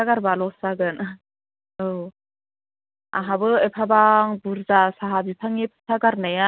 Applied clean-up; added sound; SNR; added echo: none; none; none; none.